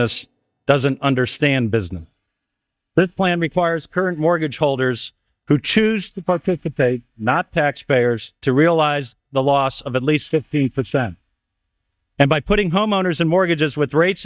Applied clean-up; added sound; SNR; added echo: neural mask model DeepFilterNet 3.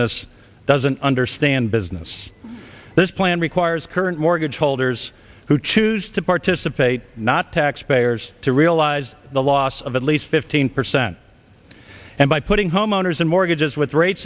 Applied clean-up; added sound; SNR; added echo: none; none; none; none.